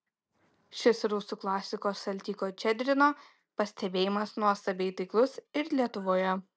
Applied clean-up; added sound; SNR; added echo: none; none; none; none.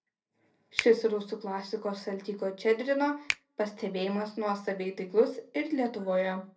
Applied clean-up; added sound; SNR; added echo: none; Finger snapping; 12 dB; reverberation time 0.3 s.